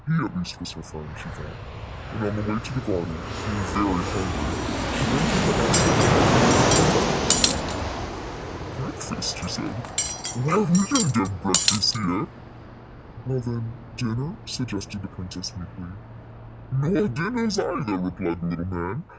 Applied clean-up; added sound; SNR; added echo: none; Fixed-wing aircraft, airplane + Cutlery, silverware; -1 dB; none.